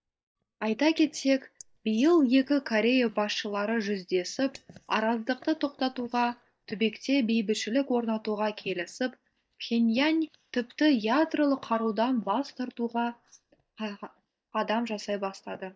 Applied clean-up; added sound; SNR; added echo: neural mask model DeepFilterNet 3.